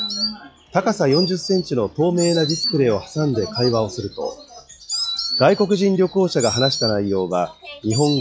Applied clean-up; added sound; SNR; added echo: classical method log-MMSE.